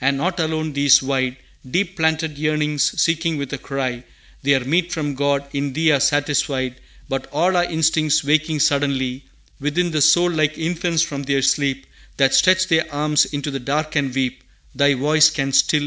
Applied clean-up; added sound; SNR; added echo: none; none; none; none.